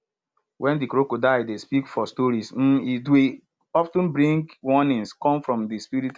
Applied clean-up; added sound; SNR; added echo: none; none; none; none.